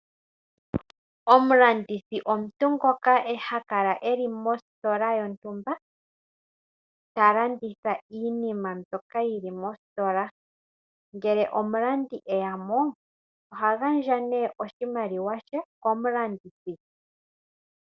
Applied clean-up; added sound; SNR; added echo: none; none; none; none.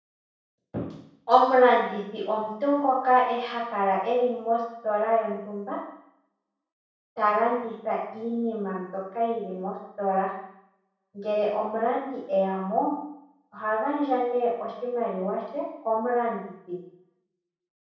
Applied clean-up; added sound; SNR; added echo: none; none; none; reverberation time 0.7 s.